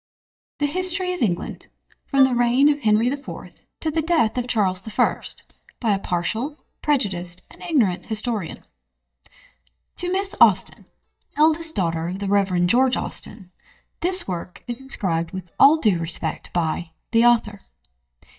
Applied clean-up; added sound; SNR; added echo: neural mask model DeepFilterNet 3.